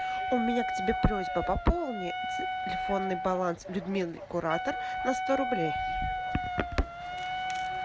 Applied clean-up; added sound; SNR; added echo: none; Wind instrument, woodwind instrument; 2 dB; none.